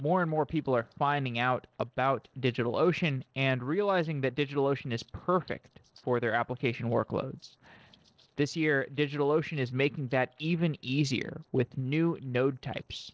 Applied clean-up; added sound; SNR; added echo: neural separator model SepFormer DNS4.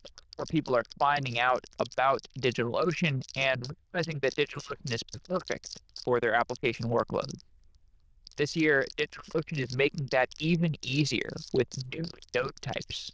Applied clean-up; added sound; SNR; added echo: neural diffusion model UNIVERSE++.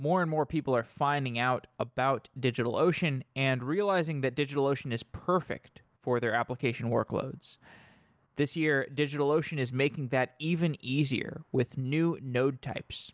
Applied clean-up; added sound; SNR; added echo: none; none; none; none.